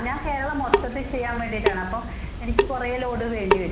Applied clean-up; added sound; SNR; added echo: none; Drip / Sink (filling or washing) / Water tap, faucet; -1 dB; none.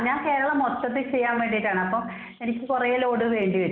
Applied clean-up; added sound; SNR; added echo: none; none; none; none.